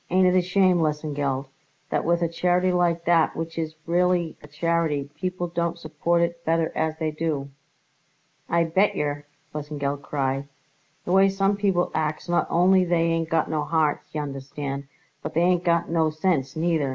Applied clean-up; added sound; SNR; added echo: none; none; none; none.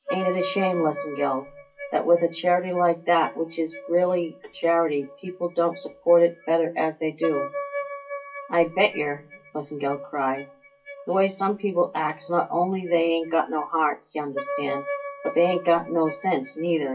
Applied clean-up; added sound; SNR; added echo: classical method WPE with log-MMSE.